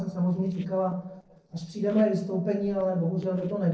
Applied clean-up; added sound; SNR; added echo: neural separator model SepFormer DNS4.